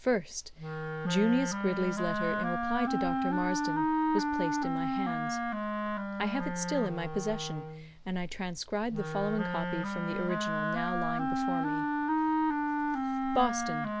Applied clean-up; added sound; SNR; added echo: none; Wind instrument, woodwind instrument; -2 dB; none.